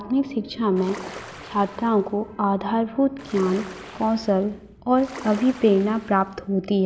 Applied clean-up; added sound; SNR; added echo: none; Ocean; 17 dB; none.